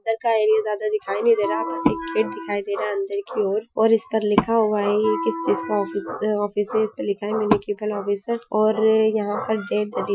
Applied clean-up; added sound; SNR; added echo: classical method Wiener filter.